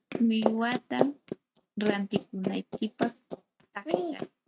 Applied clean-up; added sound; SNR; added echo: neural mask model RNNoise.